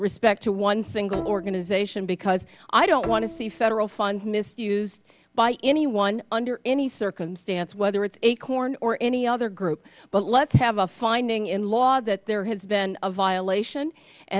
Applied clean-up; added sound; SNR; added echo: none; Bowed string instrument; 14 dB; none.